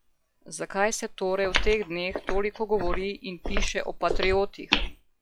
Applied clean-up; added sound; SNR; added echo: classical method log-MMSE.